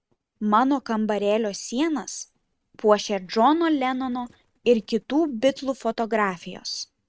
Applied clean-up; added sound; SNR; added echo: neural mask model RNNoise.